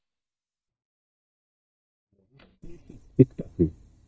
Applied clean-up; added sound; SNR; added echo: neural mask model DeepFilterNet 3.